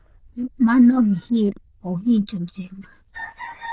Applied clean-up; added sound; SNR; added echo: neural diffusion model UNIVERSE++.